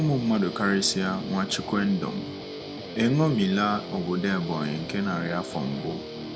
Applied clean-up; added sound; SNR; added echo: none; Guitar; 10 dB; none.